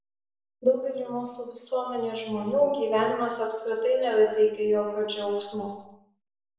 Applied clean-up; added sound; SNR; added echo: none; none; none; reverberation time 0.8 s.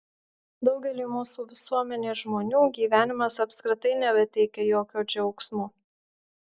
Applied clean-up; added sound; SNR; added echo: none; none; none; none.